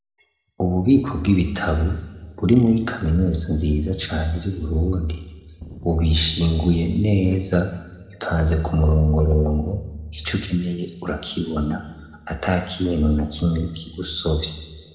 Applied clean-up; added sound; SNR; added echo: none; Wind; 17 dB; reverberation time 1.4 s.